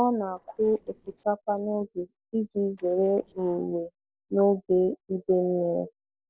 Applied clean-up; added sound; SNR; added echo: neural separator model SepFormer DNS4.